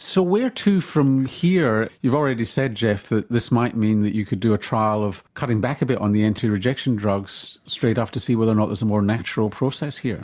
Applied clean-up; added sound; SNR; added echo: none; none; none; none.